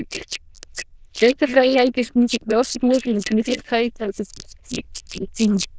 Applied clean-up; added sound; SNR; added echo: neural diffusion model UNIVERSE++.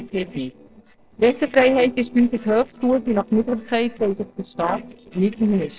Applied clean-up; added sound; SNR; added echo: neural separator model SepFormer DNS4.